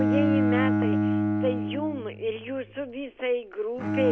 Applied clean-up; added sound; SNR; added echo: none; Bowed string instrument; -4 dB; none.